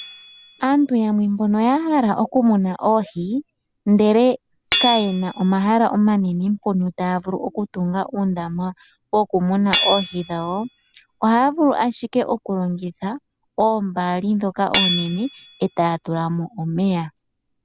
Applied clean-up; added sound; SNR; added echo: none; Hammer / Chink, clink; 11 dB; none.